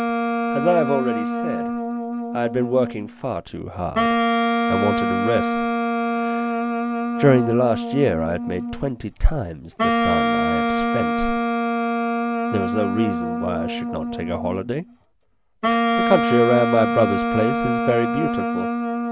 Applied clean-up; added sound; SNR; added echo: none; Wind instrument, woodwind instrument; -1 dB; none.